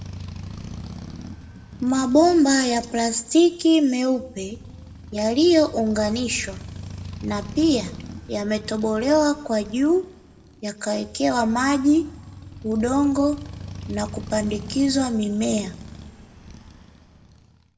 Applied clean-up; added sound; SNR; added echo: none; Motorcycle; 15 dB; reverberation time 0.8 s.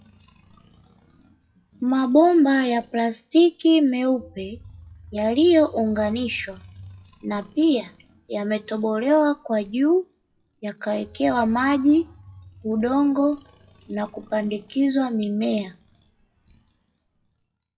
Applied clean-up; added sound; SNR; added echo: classical method WPE with log-MMSE.